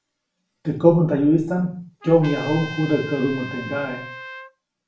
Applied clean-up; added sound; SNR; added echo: none; Trumpet; 14 dB; reverberation time 0.4 s.